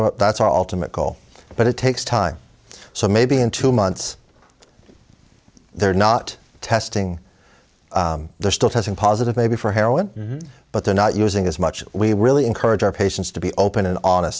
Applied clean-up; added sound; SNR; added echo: none; none; none; none.